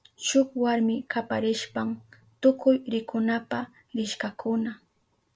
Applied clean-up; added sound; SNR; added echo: none; none; none; none.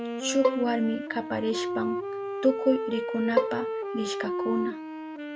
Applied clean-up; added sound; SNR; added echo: none; Wind instrument, woodwind instrument + Bowed string instrument; 1 dB; none.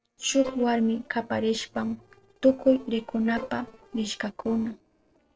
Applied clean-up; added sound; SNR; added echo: neural separator model SepFormer DNS4.